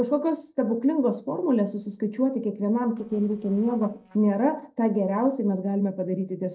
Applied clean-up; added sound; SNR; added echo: neural separator model SepFormer DNS4.